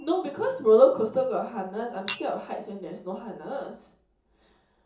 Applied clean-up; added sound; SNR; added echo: none; Chink, clink; 12 dB; reverberation time 0.6 s.